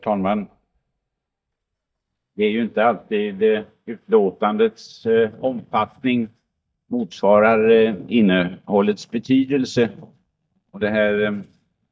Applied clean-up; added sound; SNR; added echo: neural mask model DeepFilterNet 3.